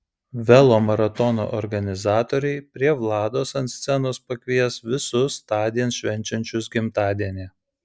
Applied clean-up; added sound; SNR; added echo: none; none; none; none.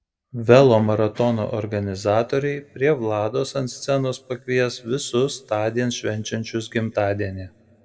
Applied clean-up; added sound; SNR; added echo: none; none; none; reverberation time 0.6 s.